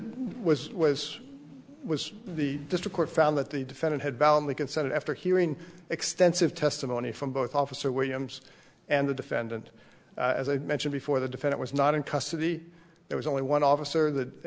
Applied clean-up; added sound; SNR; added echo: none; none; none; none.